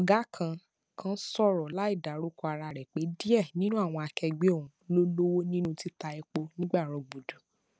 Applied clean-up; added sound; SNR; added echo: none; none; none; none.